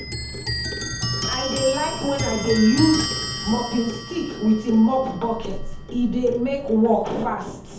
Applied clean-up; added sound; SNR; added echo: none; Clock; 6 dB; reverberation time 0.6 s.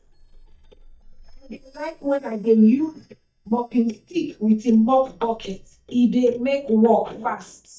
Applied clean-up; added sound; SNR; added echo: neural mask model DeepFilterNet 3.